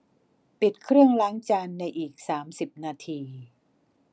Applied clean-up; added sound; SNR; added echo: none; none; none; none.